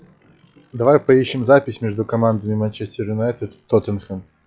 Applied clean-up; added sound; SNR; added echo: classical method log-MMSE.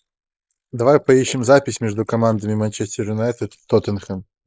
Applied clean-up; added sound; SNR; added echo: neural mask model Resemble Enhance denoiser.